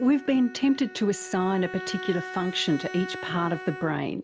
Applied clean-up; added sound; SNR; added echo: none; Bowed string instrument; 12 dB; none.